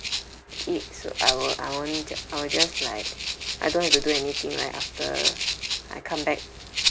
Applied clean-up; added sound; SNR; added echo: none; Rattle (instrument); -1 dB; none.